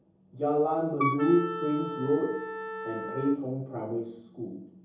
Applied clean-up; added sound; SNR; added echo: none; Wind instrument, woodwind instrument; 5 dB; reverberation time 0.7 s.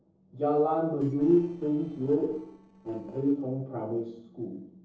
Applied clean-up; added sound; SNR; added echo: neural separator model SepFormer DNS4.